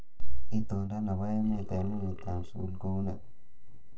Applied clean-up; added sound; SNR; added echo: neural separator model SepFormer DNS4.